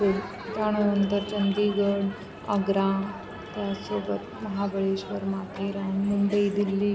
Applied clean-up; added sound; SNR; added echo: none; Crowd; 13 dB; none.